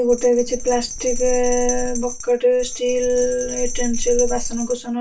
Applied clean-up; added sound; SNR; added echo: none; Bell; 5 dB; reverberation time 0.2 s.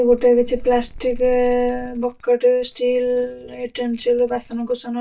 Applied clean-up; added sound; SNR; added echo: neural mask model DeepFilterNet 3.